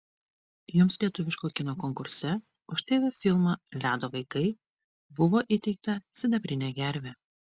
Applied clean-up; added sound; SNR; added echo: none; none; none; none.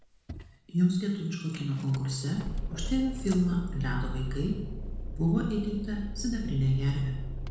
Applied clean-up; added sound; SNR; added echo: none; Idling / Engine starting / Door / Car; 6 dB; reverberation time 1.0 s.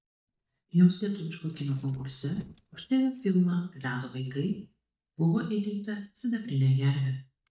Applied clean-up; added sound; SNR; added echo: neural mask model DeepFilterNet 3.